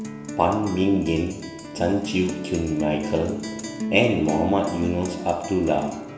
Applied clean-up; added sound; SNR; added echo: none; Guitar; 8 dB; reverberation time 1.2 s.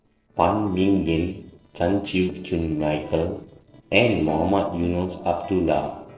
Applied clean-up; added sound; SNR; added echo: neural separator model SepFormer DNS4.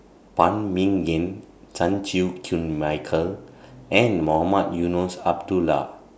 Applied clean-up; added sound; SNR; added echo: none; none; none; none.